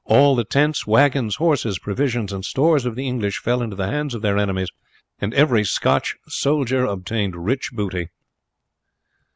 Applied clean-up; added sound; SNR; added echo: none; none; none; none.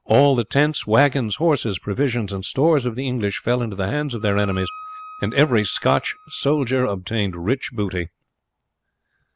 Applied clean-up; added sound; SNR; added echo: none; Wind instrument, woodwind instrument; 18 dB; none.